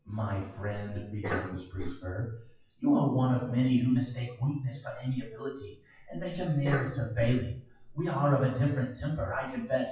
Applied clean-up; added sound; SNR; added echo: classical method WPE with log-MMSE.